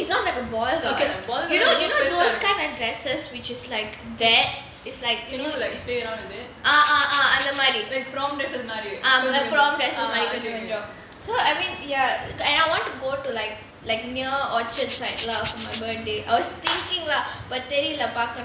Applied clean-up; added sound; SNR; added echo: none; Rattle (instrument); -5 dB; none.